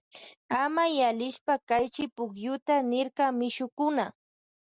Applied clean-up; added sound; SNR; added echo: none; none; none; none.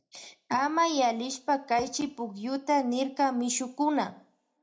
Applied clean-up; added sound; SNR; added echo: none; none; none; reverberation time 0.2 s.